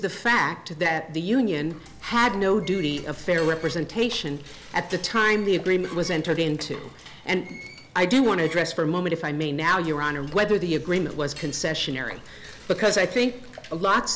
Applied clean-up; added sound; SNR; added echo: none; Door + Cutlery, silverware / Dishes, pots, and pans; 19 dB; none.